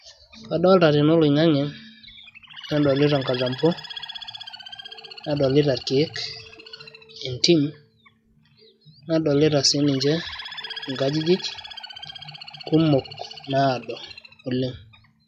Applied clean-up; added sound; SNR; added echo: classical method log-MMSE.